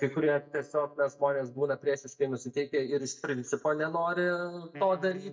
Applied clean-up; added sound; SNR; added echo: neural mask model DeepFilterNet 3.